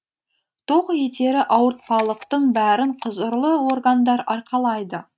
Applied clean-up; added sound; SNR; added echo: neural mask model RNNoise.